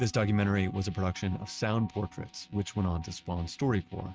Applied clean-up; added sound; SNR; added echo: neural mask model RNNoise.